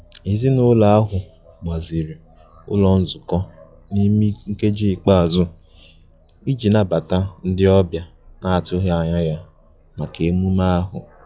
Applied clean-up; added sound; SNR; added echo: classical method log-MMSE.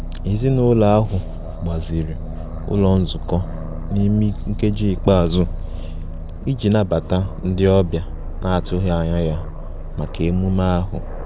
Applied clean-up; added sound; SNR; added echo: none; Aircraft; 7 dB; none.